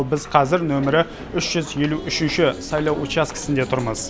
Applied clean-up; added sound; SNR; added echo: none; none; none; none.